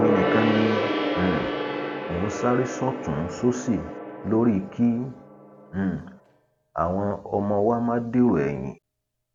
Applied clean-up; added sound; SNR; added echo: none; Gong; 4 dB; none.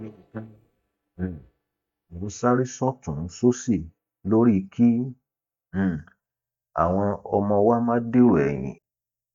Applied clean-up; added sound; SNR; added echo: neural mask model DeepFilterNet 3.